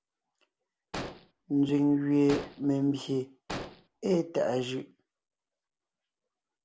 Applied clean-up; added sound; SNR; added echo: none; Explosion; 12 dB; none.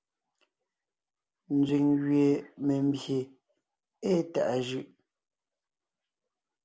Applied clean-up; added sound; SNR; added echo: none; none; none; none.